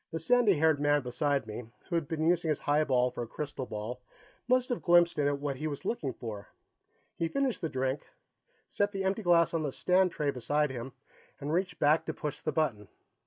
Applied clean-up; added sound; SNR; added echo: none; none; none; none.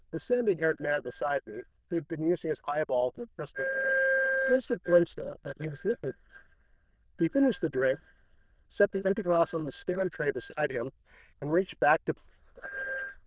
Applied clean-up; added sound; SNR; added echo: neural diffusion model UNIVERSE++.